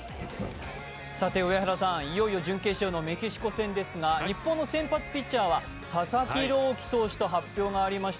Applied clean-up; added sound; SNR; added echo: none; Thunder / Rain; 19 dB; none.